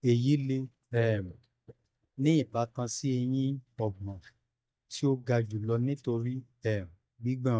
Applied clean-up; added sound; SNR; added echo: neural mask model DeepFilterNet 3.